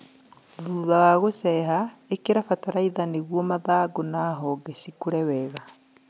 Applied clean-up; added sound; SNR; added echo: none; none; none; none.